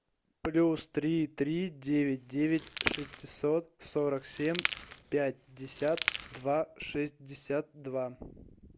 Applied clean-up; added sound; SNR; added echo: none; Crackle; 5 dB; none.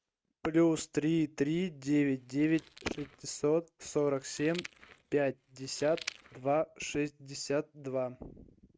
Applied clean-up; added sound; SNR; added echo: neural mask model RNNoise.